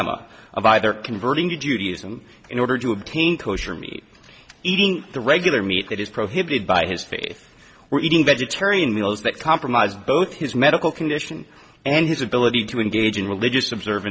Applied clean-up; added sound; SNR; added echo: none; none; none; none.